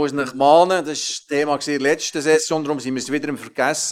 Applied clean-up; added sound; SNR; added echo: neural mask model Resemble Enhance denoiser.